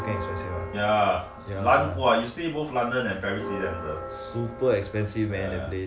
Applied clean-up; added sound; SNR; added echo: none; Church bell; 12 dB; none.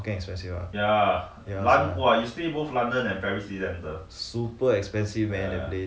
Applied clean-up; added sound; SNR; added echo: none; none; none; none.